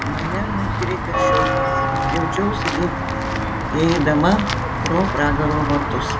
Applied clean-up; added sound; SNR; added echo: none; Walk, footsteps / Bell; -1 dB; none.